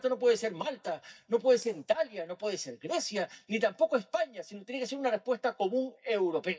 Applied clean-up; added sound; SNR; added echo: neural mask model DeepFilterNet 3.